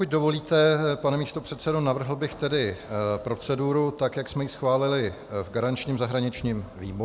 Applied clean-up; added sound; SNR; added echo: none; none; none; none.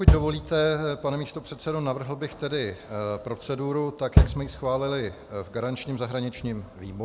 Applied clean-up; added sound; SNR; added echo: none; Bass drum; -2 dB; none.